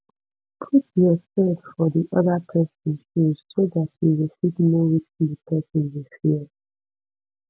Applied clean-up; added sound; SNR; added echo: none; none; none; none.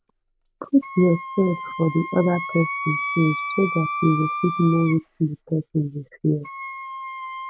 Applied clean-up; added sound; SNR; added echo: none; Wind instrument, woodwind instrument; 8 dB; none.